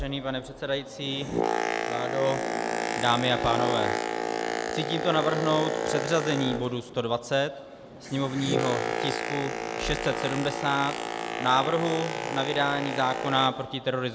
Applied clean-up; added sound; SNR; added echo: none; Boat, Water vehicle; 2 dB; none.